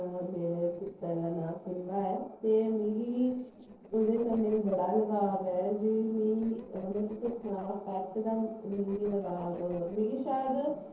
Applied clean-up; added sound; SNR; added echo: neural separator model SepFormer DNS4.